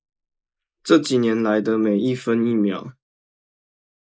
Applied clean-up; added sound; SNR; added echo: neural mask model Resemble Enhance denoiser.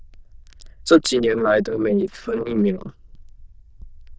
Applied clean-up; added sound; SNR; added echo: neural diffusion model UNIVERSE++.